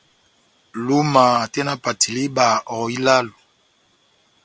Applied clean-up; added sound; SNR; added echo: none; none; none; none.